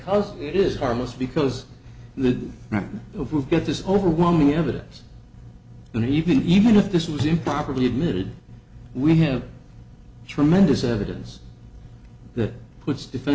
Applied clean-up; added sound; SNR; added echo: none; none; none; none.